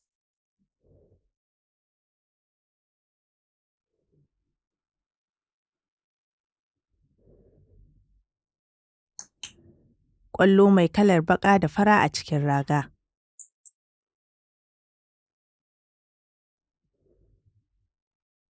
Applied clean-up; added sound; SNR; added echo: neural mask model Resemble Enhance denoiser.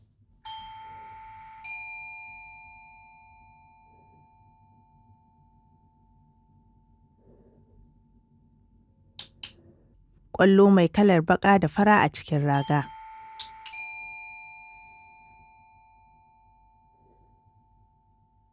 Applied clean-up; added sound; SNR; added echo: none; Doorbell; 20 dB; none.